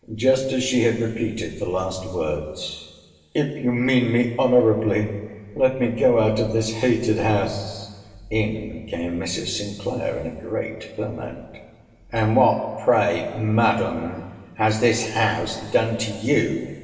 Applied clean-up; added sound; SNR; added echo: none; none; none; reverberation time 1.9 s.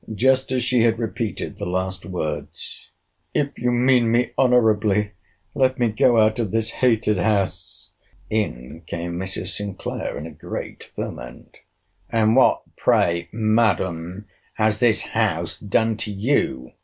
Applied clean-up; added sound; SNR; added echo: none; none; none; none.